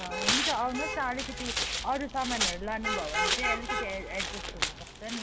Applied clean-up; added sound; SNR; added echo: none; Tearing + Traffic noise, roadway noise / Vehicle horn, car horn, honking; -3 dB; none.